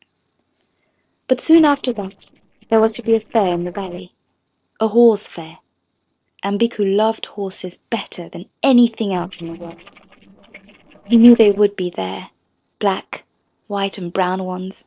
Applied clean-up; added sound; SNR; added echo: neural separator model SepFormer DNS4.